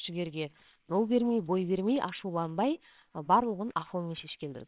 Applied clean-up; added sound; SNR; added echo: neural separator model SepFormer WHAMR!.